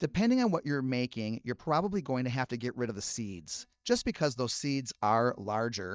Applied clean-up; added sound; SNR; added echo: neural mask model DeepFilterNet 3.